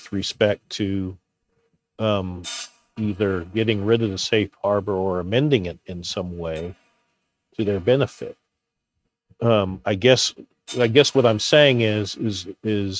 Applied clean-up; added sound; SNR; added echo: neural mask model RNNoise.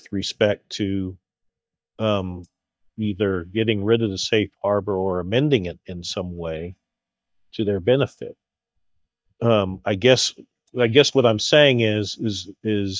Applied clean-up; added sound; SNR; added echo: neural mask model DeepFilterNet 3.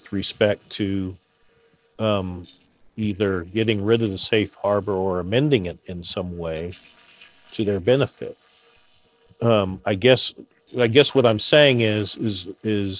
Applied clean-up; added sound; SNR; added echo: neural separator model SepFormer DNS4.